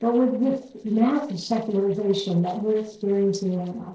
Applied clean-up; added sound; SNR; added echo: neural separator model SepFormer DNS4.